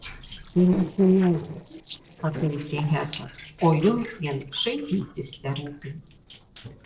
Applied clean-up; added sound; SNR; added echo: neural separator model SepFormer DNS4.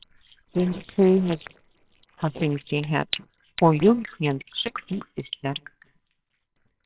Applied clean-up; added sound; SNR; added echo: neural separator model SepFormer WHAMR!.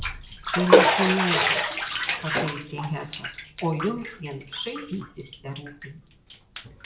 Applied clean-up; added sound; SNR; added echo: none; Bathtub (filling or washing); -5 dB; reverberation time 0.7 s.